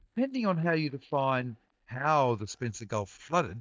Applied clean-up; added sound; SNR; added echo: neural mask model DeepFilterNet 3.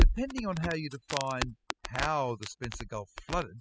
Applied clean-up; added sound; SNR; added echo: classical method spectral subtraction.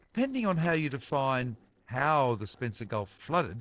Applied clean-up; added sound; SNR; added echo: neural separator model SepFormer DNS4.